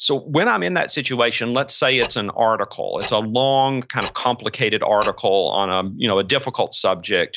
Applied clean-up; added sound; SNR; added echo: none; Tick-tock; 17 dB; none.